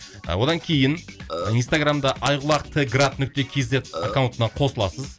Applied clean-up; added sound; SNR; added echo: none; Burping, eructation; 8 dB; none.